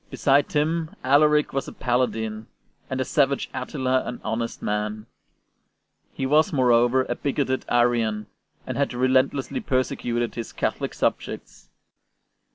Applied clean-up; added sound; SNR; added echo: none; none; none; none.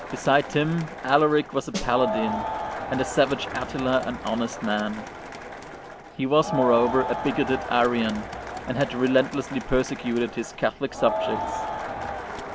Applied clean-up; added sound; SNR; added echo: none; Crowd + Snare drum; 7 dB; none.